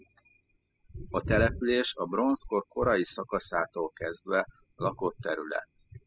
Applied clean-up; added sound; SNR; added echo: classical method spectral subtraction.